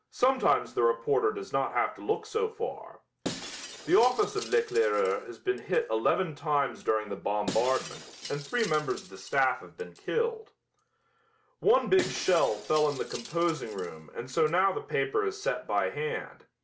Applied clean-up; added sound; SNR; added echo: none; Shatter; 15 dB; none.